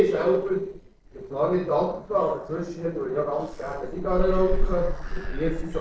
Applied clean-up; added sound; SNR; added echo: neural separator model SepFormer DNS4.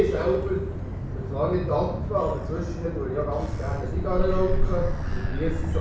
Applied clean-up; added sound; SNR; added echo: none; Motor vehicle (road); -1 dB; reverberation time 0.6 s.